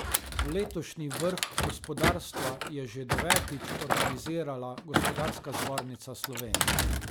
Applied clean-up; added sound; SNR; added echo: none; Thump, thud; -4 dB; none.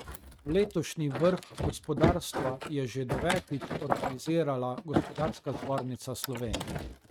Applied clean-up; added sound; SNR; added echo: neural mask model RNNoise.